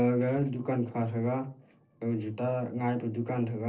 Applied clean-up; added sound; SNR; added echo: neural separator model SepFormer DNS4.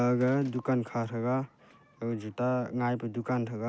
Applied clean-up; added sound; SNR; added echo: none; none; none; none.